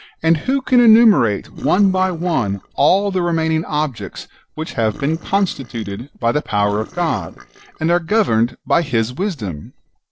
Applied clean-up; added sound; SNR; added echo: neural separator model SepFormer DNS4.